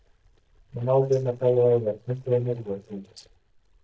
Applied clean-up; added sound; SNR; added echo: neural mask model DeepFilterNet 3.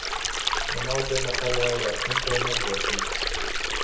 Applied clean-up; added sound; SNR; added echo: none; Stream; -5 dB; reverberation time 0.7 s.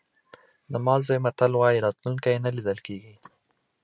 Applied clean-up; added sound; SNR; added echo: none; none; none; none.